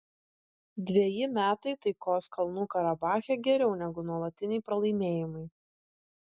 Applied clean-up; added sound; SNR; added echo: none; none; none; none.